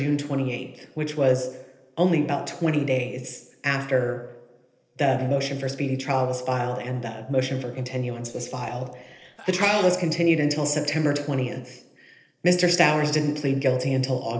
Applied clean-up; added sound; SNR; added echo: neural separator model SepFormer DNS4.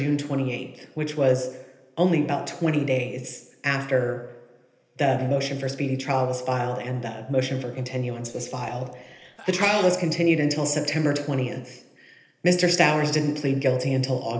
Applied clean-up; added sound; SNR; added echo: none; Sneeze; 15 dB; reverberation time 0.8 s.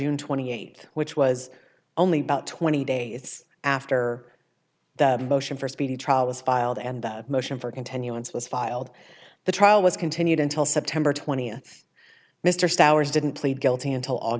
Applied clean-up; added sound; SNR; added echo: none; none; none; none.